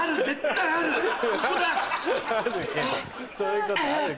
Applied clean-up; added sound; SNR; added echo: none; Bird vocalization, bird call, bird song; 20 dB; none.